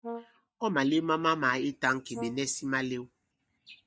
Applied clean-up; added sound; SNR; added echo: neural mask model DeepFilterNet 3.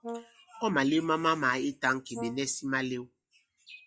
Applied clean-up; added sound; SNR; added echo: classical method log-MMSE.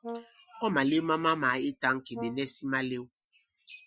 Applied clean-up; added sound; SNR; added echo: classical method Wiener filter.